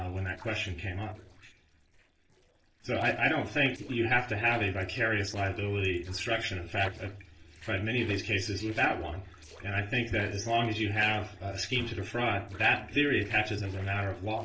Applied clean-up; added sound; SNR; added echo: neural separator model SepFormer DNS4.